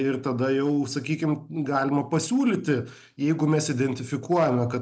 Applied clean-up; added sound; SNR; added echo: none; none; none; none.